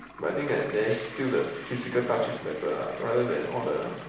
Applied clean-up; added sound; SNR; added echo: none; Toilet flush; 15 dB; reverberation time 0.9 s.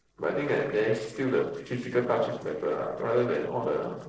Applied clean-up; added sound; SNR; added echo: neural separator model SepFormer DNS4.